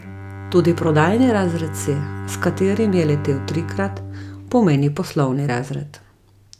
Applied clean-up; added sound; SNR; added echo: none; Bowed string instrument; 10 dB; none.